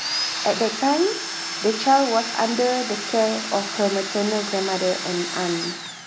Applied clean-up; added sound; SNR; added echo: none; Domestic sounds, home sounds; 6 dB; none.